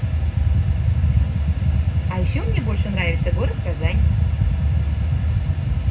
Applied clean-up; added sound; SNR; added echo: none; none; none; reverberation time 0.4 s.